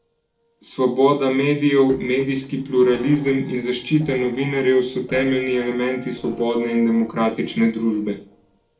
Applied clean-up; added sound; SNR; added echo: neural separator model SepFormer DNS4.